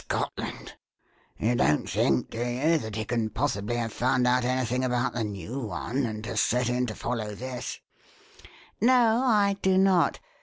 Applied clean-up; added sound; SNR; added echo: none; none; none; none.